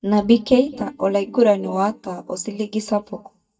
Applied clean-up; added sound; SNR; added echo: neural mask model DeepFilterNet 3.